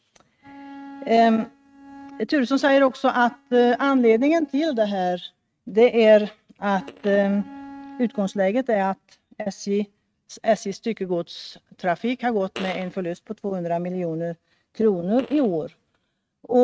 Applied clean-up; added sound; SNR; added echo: neural mask model RNNoise.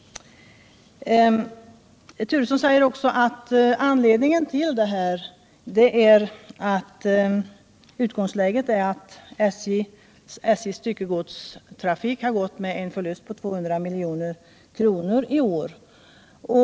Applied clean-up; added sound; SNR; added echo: none; none; none; none.